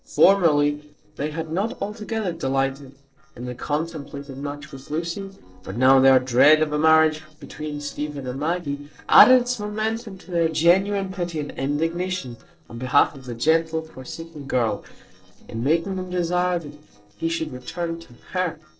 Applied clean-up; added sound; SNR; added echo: neural separator model SepFormer DNS4.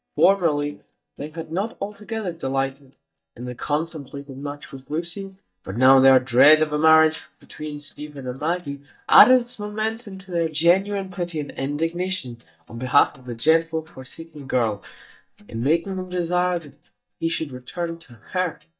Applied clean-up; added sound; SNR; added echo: neural mask model DeepFilterNet 3.